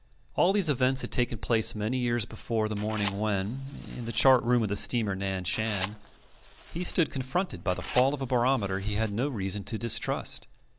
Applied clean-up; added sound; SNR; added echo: none; Fire; 16 dB; none.